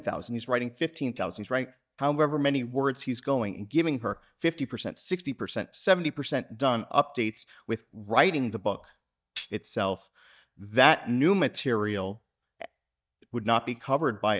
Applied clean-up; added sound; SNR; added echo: neural mask model DeepFilterNet 3.